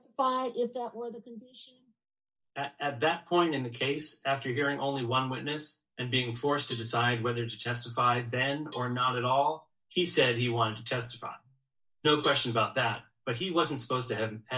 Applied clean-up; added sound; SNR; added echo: neural mask model DeepFilterNet 3.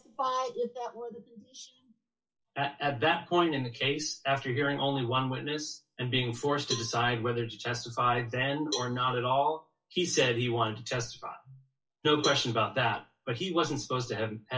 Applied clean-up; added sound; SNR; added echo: classical method WPE with log-MMSE.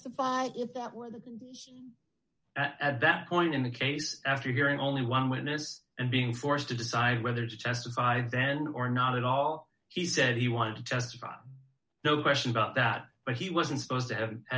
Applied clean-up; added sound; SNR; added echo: none; none; none; none.